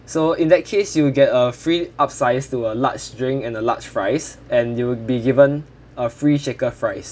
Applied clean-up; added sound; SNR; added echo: none; none; none; none.